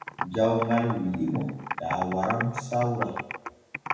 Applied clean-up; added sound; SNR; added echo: none; Computer keyboard; 7 dB; reverberation time 0.8 s.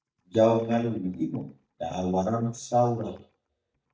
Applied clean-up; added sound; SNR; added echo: neural mask model DeepFilterNet 3.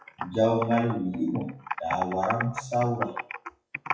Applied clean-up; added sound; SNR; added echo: classical method WPE with log-MMSE.